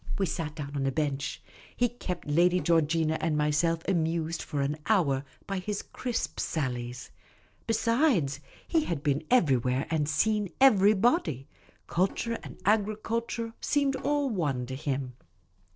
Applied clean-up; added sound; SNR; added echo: neural separator model SepFormer DNS4.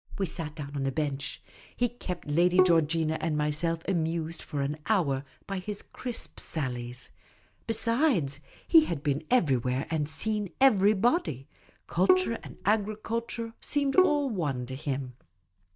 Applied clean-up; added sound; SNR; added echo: neural mask model DeepFilterNet 3.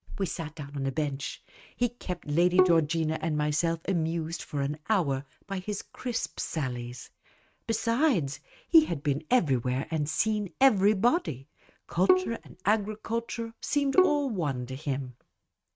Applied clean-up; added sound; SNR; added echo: neural mask model RNNoise.